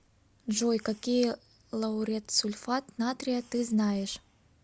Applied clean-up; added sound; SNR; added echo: none; none; none; none.